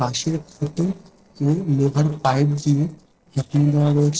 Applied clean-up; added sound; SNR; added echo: neural separator model SepFormer DNS4.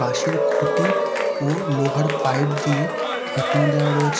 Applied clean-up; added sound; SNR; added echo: none; Cheering; -1 dB; none.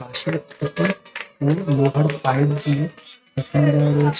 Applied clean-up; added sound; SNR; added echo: neural mask model RNNoise.